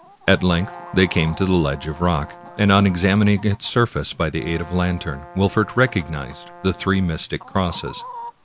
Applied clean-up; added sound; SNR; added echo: none; Chicken, rooster + Brass instrument; 19 dB; none.